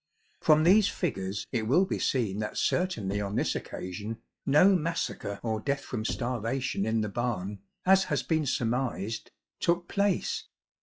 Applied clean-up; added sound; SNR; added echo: classical method log-MMSE.